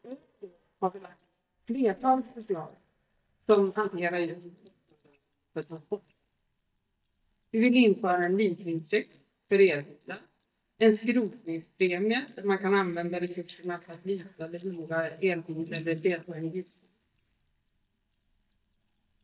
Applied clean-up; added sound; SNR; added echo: neural mask model DeepFilterNet 3.